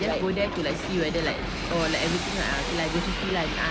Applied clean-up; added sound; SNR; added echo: none; Hiss; 4 dB; none.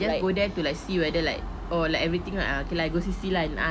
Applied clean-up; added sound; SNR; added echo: none; none; none; none.